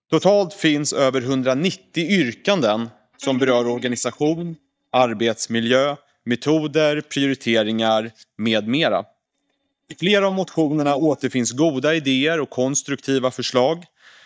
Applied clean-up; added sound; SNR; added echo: neural mask model DeepFilterNet 3.